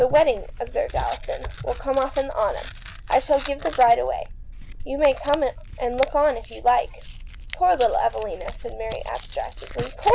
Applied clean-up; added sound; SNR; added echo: none; Tearing; 12 dB; none.